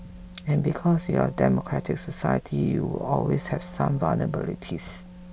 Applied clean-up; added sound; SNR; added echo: none; Wind instrument, woodwind instrument; 18 dB; none.